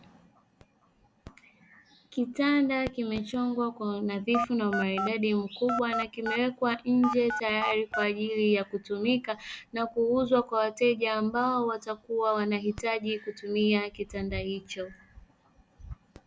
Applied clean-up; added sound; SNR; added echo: none; Telephone; 5 dB; none.